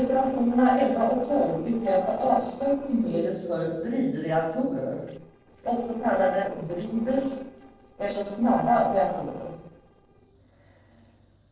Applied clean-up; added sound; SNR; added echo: neural separator model SepFormer DNS4.